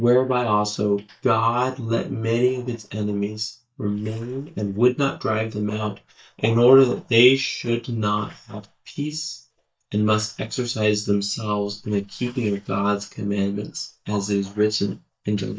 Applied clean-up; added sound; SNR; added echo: neural mask model DeepFilterNet 3.